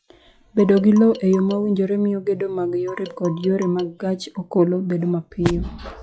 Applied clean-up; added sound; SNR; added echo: classical method log-MMSE.